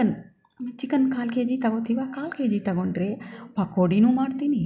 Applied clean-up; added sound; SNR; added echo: none; none; none; none.